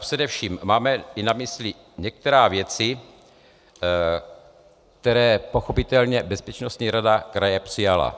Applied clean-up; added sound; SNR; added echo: none; none; none; none.